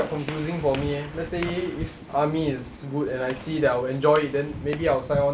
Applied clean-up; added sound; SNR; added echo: none; Gunshot, gunfire; 18 dB; none.